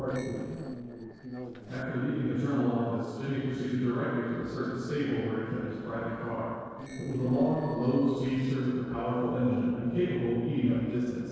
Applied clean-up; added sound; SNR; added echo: neural separator model SepFormer DNS4.